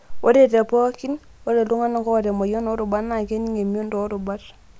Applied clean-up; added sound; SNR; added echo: none; none; none; none.